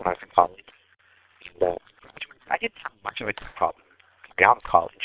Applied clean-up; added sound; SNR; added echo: neural separator model SepFormer WHAM!.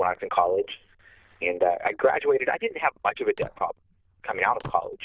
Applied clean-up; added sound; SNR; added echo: neural diffusion model UNIVERSE++.